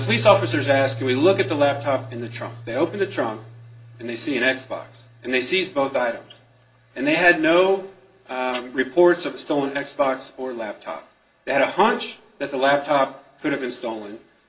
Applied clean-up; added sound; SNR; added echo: none; Piano; 16 dB; reverberation time 0.4 s.